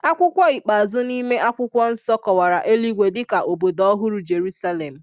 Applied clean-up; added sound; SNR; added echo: none; none; none; none.